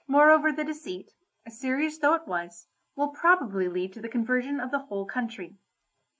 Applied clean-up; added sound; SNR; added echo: none; none; none; none.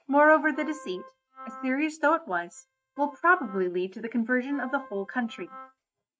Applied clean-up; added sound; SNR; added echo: neural mask model RNNoise.